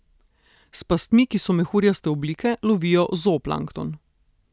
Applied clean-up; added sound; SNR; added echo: none; none; none; none.